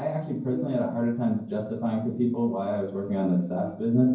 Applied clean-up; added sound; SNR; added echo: neural separator model SepFormer DNS4.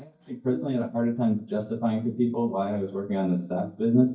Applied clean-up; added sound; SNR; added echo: neural mask model DeepFilterNet 3.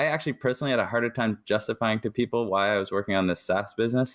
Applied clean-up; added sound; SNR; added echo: none; none; none; none.